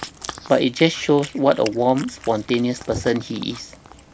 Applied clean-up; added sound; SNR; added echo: none; Cat; 16 dB; none.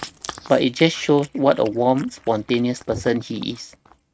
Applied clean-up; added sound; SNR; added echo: neural mask model RNNoise.